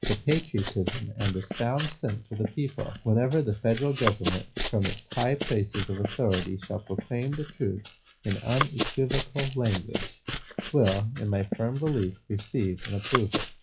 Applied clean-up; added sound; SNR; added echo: classical method WPE with log-MMSE.